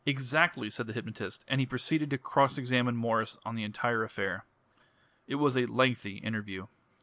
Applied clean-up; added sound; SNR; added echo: none; none; none; none.